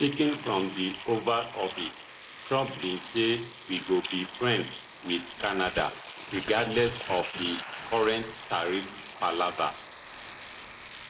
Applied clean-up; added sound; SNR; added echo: neural mask model Resemble Enhance denoiser.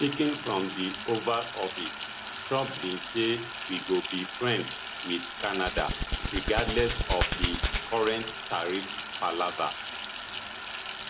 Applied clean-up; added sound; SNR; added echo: none; Hands + Sink (filling or washing); 3 dB; none.